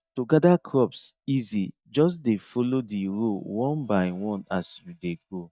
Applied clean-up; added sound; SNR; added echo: neural mask model DeepFilterNet 3.